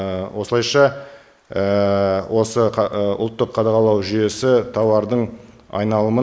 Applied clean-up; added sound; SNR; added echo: neural mask model Resemble Enhance denoiser.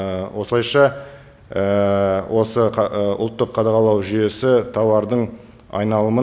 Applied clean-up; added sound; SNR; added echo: none; none; none; none.